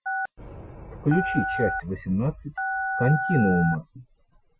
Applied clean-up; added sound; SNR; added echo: classical method Wiener filter.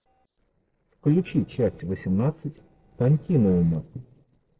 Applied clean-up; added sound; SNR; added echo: neural separator model SepFormer DNS4.